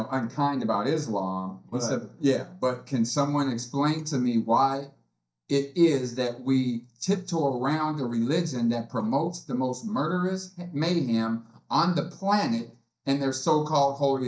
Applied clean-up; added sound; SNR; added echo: neural mask model DeepFilterNet 3.